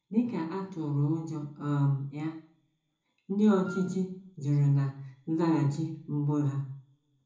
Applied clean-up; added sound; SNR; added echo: none; Wind instrument, woodwind instrument; 18 dB; reverberation time 0.6 s.